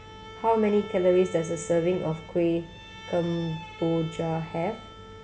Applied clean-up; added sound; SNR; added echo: none; Bowed string instrument; 16 dB; none.